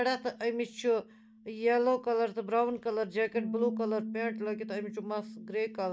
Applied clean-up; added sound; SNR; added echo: none; Bass guitar; 10 dB; none.